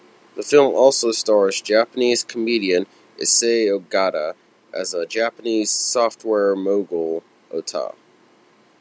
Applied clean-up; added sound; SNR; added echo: none; none; none; none.